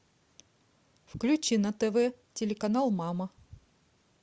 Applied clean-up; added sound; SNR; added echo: none; none; none; none.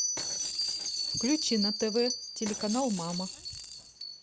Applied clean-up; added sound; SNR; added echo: none; Bell + Rattle / Rattle (instrument); 2 dB; none.